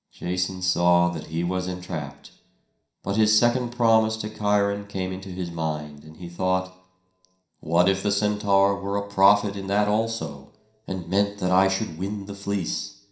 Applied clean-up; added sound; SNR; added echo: none; none; none; reverberation time 0.5 s.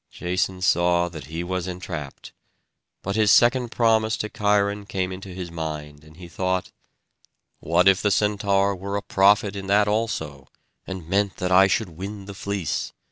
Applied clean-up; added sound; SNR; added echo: none; none; none; none.